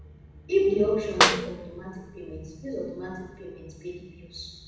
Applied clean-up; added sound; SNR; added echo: none; Clapping; 0 dB; reverberation time 1.1 s.